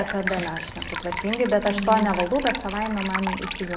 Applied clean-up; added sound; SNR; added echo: none; Liquid; 7 dB; none.